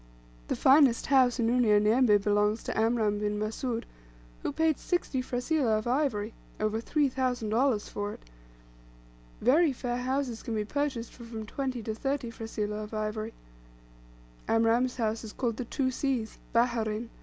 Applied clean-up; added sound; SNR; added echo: none; none; none; none.